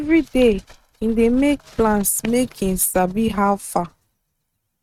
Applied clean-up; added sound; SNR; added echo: neural mask model RNNoise.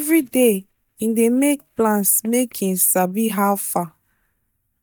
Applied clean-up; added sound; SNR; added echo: neural mask model DeepFilterNet 3.